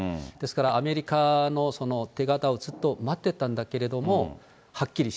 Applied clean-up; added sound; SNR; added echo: none; none; none; none.